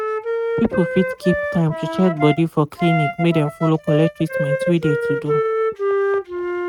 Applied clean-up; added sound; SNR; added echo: neural mask model RNNoise.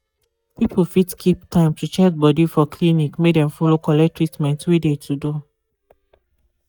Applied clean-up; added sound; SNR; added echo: neural mask model DeepFilterNet 3.